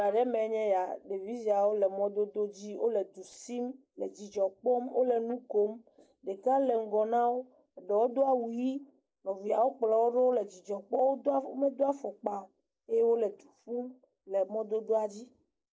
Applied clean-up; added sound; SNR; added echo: neural mask model Resemble Enhance denoiser.